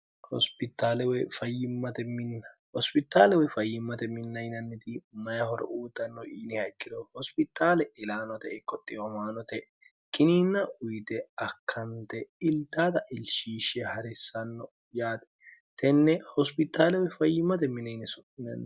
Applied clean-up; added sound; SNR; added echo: none; none; none; none.